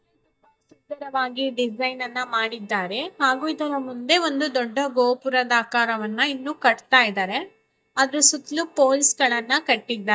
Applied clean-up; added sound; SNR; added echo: neural mask model DeepFilterNet 3.